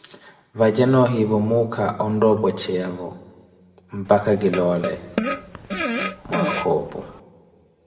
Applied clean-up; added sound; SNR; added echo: none; Fart; 6 dB; reverberation time 1.3 s.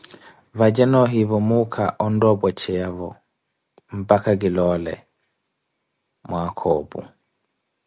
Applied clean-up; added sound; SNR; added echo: none; none; none; none.